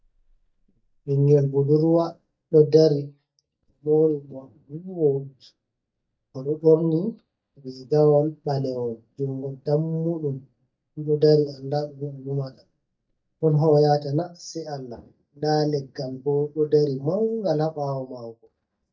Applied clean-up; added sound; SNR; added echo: neural mask model DeepFilterNet 3.